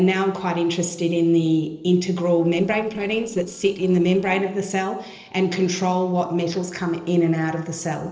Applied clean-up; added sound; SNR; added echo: neural separator model SepFormer DNS4.